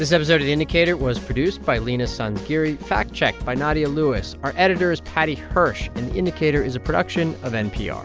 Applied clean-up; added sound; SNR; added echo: none; none; none; none.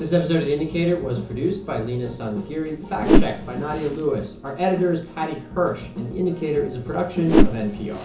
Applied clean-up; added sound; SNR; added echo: none; Whoosh, swoosh, swish; 0 dB; reverberation time 0.6 s.